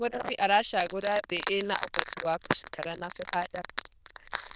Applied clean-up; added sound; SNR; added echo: neural diffusion model UNIVERSE++.